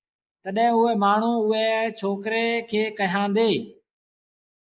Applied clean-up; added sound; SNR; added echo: neural mask model Resemble Enhance denoiser.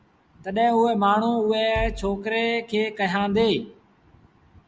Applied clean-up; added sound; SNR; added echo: none; Bass drum; 13 dB; none.